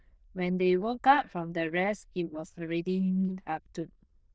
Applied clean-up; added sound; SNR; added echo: neural diffusion model UNIVERSE++.